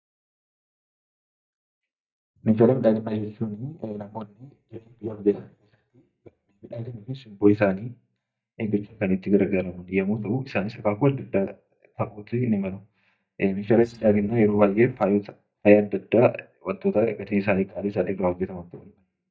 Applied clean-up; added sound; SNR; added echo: neural mask model DeepFilterNet 3.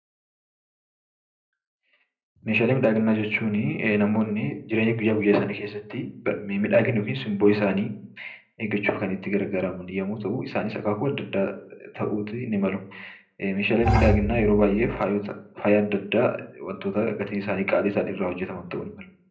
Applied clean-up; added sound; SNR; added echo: none; Bowed string instrument; -1 dB; reverberation time 0.4 s.